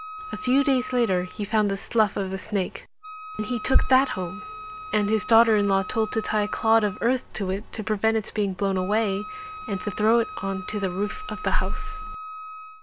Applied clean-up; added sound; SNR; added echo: none; Wind instrument, woodwind instrument; 14 dB; none.